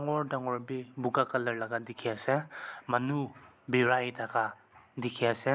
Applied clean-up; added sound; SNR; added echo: none; none; none; none.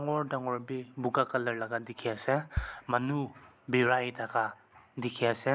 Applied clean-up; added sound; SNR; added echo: none; Bass drum; 12 dB; none.